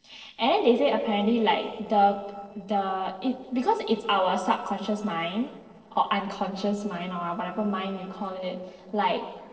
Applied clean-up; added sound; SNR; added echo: neural separator model SepFormer DNS4.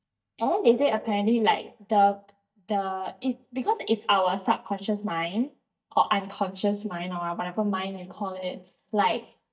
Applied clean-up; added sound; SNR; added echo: neural mask model DeepFilterNet 3.